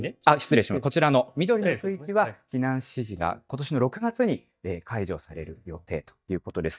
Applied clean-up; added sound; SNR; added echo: neural mask model DeepFilterNet 3.